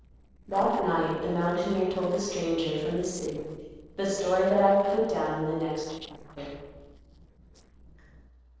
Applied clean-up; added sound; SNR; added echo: neural separator model SepFormer DNS4.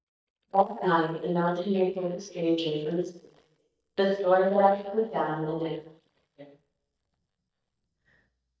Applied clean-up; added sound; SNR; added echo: neural mask model DeepFilterNet 3.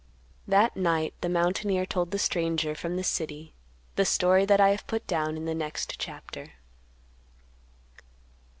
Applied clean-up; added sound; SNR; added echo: none; none; none; none.